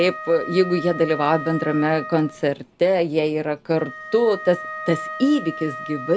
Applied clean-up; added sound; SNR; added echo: none; Wind instrument, woodwind instrument; 12 dB; none.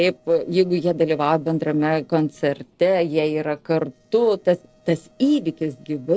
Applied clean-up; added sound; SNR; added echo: neural separator model SepFormer DNS4.